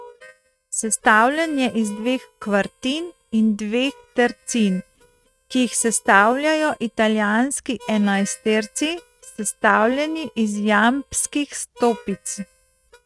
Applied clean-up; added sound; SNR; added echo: neural mask model RNNoise.